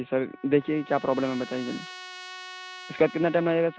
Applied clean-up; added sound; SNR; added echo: none; Trumpet; 16 dB; none.